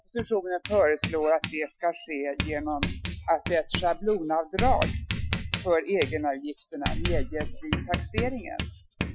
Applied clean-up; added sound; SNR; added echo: classical method Wiener filter.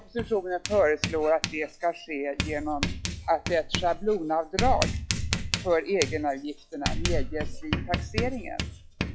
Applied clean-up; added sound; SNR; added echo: classical method log-MMSE.